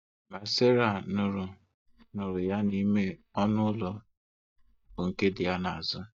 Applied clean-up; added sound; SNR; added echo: neural mask model DeepFilterNet 3.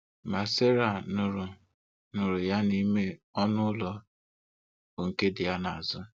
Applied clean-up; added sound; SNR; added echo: none; none; none; none.